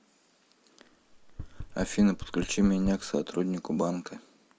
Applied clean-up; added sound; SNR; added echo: none; Knock; 11 dB; none.